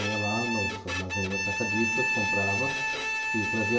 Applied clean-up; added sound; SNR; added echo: none; Bowed string instrument; -2 dB; reverberation time 0.8 s.